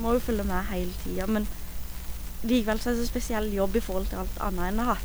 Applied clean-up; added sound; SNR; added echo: none; Crackle; 1 dB; none.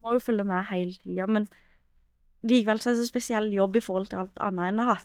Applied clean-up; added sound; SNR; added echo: neural mask model DeepFilterNet 3.